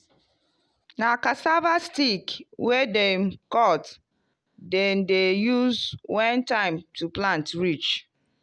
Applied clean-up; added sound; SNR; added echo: none; none; none; none.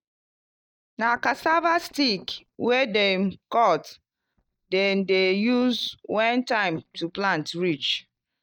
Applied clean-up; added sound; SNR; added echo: neural mask model DeepFilterNet 3.